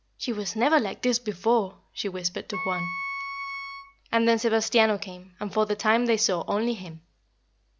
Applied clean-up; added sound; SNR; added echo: none; Wind instrument, woodwind instrument; 8 dB; none.